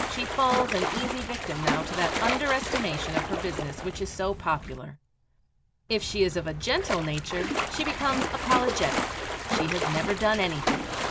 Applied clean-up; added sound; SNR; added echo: none; Splash, splatter; 1 dB; none.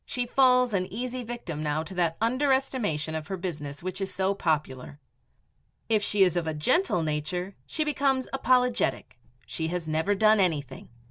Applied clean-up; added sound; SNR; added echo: none; none; none; none.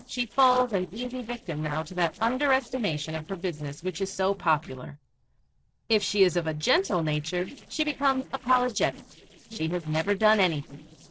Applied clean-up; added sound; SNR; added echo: neural separator model SepFormer DNS4.